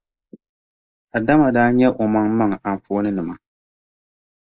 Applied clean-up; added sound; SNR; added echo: neural mask model Resemble Enhance denoiser.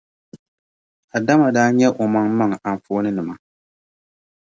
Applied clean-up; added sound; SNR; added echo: none; none; none; none.